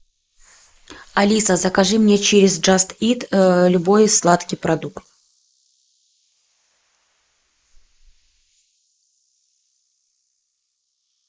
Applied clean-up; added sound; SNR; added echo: neural mask model Resemble Enhance denoiser.